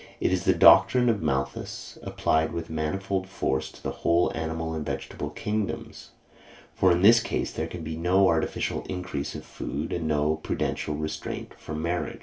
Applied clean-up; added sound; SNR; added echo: none; none; none; reverberation time 0.2 s.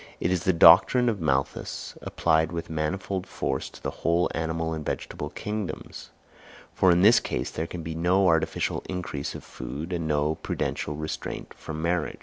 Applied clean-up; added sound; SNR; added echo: none; none; none; none.